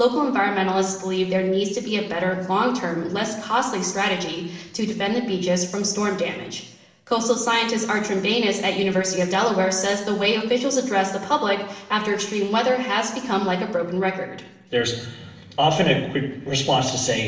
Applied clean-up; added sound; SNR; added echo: none; none; none; reverberation time 0.9 s.